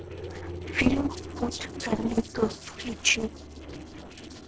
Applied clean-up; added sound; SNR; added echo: neural separator model SepFormer DNS4.